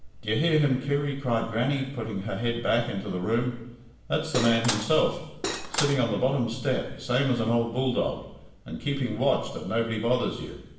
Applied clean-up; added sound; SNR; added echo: none; Cutlery, silverware / Dishes, pots, and pans; 5 dB; reverberation time 0.8 s.